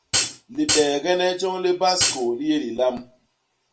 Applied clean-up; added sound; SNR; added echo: none; Hi-hat; 0 dB; reverberation time 0.2 s.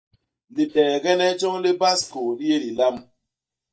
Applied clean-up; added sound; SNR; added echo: neural mask model DeepFilterNet 3.